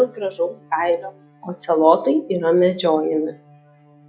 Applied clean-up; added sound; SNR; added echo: classical method log-MMSE.